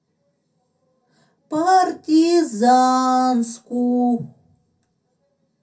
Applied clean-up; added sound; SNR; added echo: none; none; none; reverberation time 0.3 s.